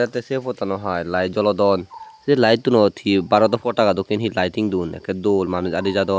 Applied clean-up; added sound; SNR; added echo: none; none; none; none.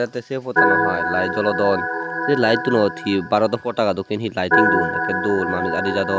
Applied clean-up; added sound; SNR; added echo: none; Organ; 1 dB; none.